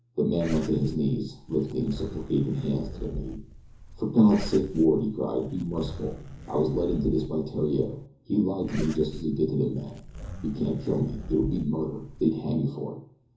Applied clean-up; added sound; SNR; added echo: none; Zipper (clothing); 12 dB; reverberation time 0.7 s.